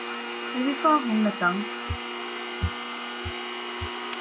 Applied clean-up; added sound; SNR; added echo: none; Domestic sounds, home sounds; 4 dB; none.